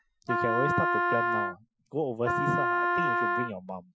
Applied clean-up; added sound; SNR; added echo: classical method Wiener filter.